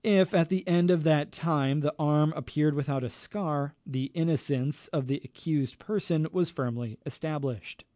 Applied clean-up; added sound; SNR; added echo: none; none; none; none.